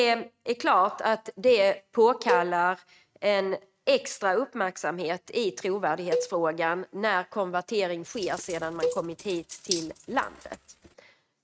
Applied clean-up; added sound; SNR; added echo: neural mask model RNNoise.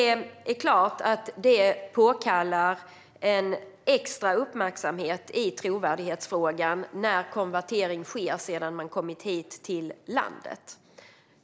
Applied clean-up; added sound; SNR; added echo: none; none; none; none.